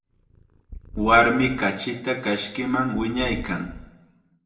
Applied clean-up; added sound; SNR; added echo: none; Purr; 15 dB; reverberation time 0.7 s.